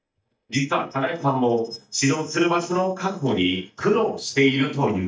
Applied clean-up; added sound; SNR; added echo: neural mask model DeepFilterNet 3.